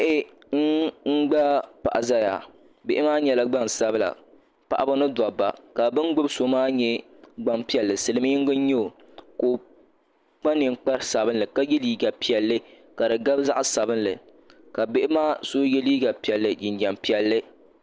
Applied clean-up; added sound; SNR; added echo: none; none; none; none.